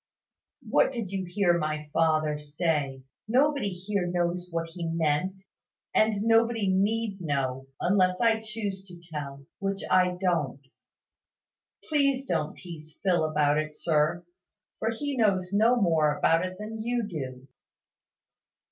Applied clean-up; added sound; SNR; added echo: none; none; none; none.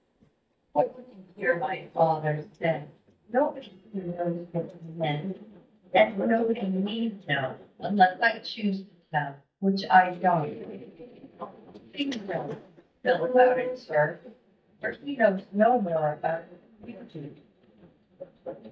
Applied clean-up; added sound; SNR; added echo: neural mask model DeepFilterNet 3.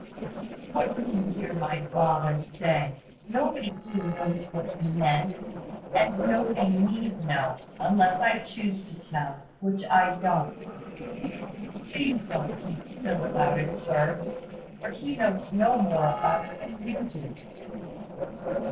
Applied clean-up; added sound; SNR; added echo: neural separator model SepFormer DNS4.